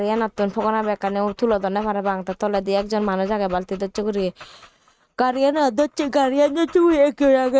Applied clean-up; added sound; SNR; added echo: neural mask model RNNoise.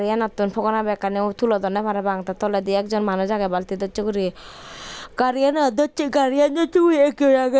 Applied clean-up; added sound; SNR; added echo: none; none; none; none.